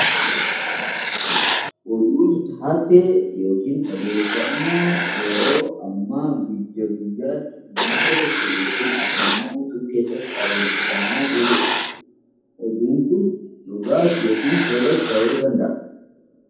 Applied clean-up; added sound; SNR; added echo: none; Writing; 1 dB; reverberation time 0.9 s.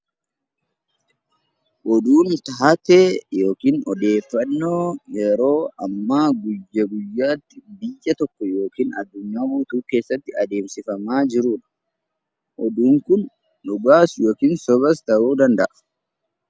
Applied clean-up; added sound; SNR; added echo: none; none; none; none.